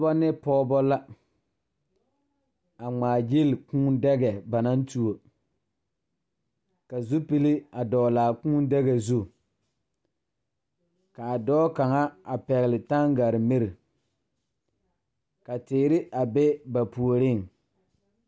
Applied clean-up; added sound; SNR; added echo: none; none; none; none.